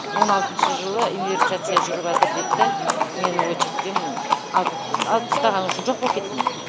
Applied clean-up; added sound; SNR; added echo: none; Livestock, farm animals, working animals; -3 dB; none.